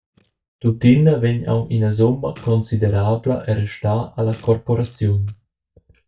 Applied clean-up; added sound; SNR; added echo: neural mask model DeepFilterNet 3.